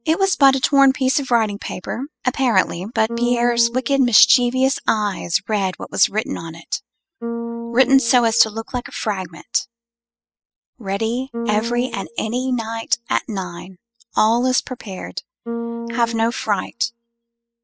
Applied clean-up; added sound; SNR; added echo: classical method spectral subtraction.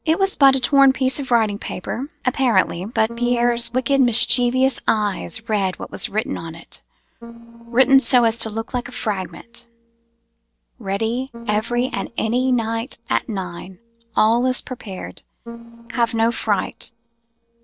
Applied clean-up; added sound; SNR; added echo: neural separator model SepFormer DNS4.